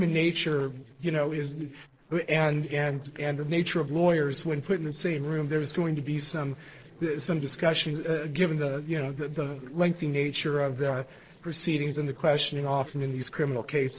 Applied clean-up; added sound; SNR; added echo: neural separator model SepFormer DNS4.